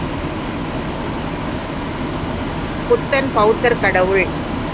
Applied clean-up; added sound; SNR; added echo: none; Bus; 2 dB; none.